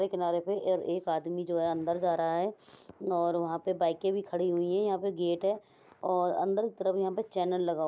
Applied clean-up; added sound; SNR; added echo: none; none; none; none.